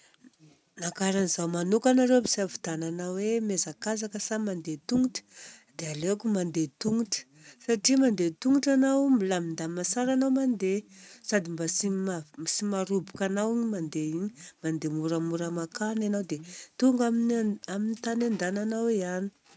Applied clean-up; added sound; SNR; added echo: none; none; none; none.